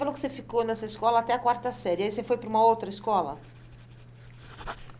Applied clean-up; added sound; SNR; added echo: none; Writing; 18 dB; none.